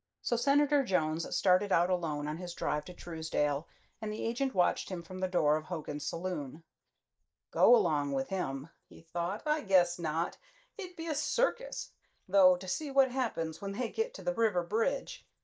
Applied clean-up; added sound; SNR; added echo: neural mask model DeepFilterNet 3.